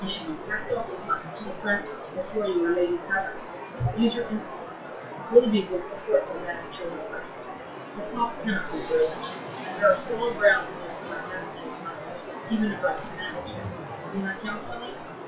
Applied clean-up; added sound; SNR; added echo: classical method WPE with log-MMSE.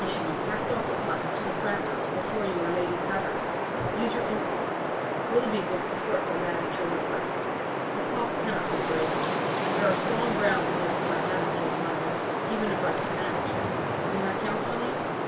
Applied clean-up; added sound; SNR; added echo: none; Wind; -4 dB; reverberation time 0.2 s.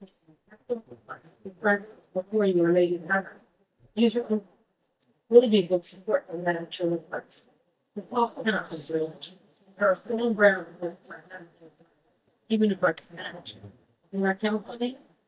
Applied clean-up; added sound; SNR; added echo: neural mask model DeepFilterNet 3.